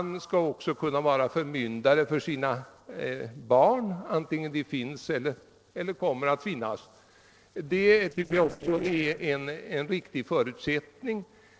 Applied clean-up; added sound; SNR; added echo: neural separator model SepFormer DNS4.